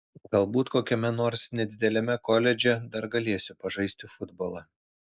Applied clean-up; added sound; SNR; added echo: none; none; none; none.